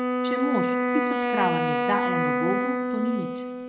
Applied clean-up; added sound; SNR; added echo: neural mask model RNNoise.